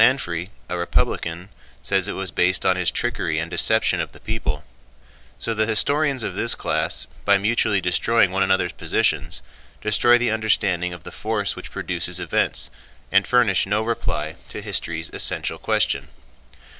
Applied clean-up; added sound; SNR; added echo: none; none; none; none.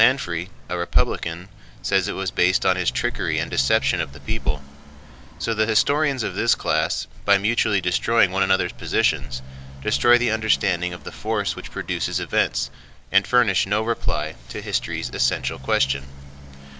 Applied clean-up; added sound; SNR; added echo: none; Motorcycle; 19 dB; none.